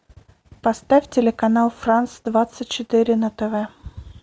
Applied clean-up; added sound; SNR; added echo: none; none; none; none.